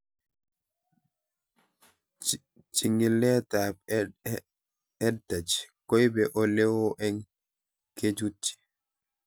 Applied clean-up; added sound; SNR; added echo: none; none; none; none.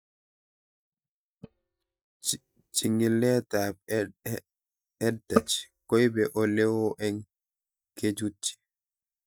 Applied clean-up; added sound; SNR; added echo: neural mask model DeepFilterNet 3.